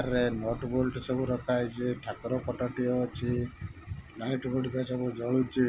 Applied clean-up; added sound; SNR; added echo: none; Thunder; 20 dB; none.